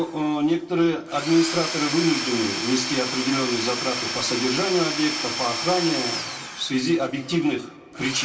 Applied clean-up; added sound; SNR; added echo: none; Tools / Domestic sounds, home sounds; 6 dB; reverberation time 0.2 s.